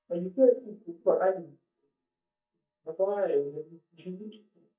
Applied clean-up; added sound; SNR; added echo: neural mask model DeepFilterNet 3.